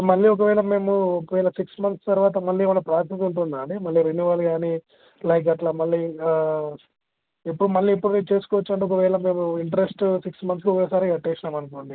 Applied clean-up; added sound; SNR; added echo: none; none; none; none.